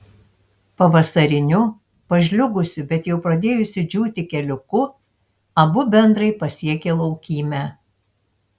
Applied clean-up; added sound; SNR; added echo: none; none; none; none.